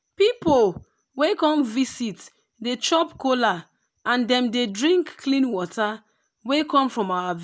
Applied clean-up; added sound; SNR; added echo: none; none; none; none.